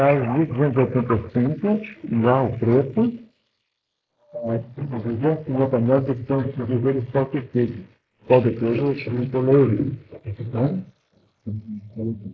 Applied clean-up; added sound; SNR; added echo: neural mask model Resemble Enhance denoiser.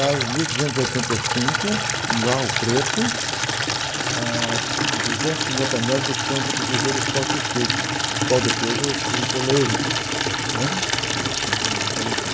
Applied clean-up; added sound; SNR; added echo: none; Water tap, faucet / Liquid; -3 dB; none.